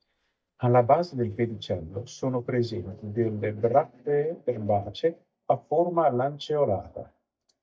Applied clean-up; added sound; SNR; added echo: neural mask model DeepFilterNet 3.